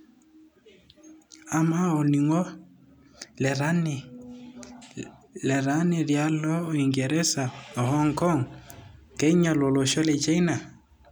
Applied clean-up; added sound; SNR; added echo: none; none; none; none.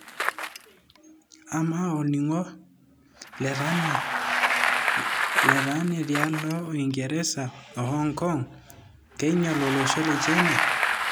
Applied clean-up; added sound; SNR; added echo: none; Bicycle; 0 dB; none.